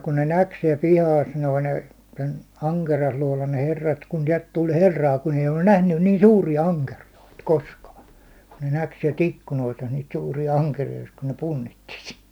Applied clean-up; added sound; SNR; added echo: none; none; none; none.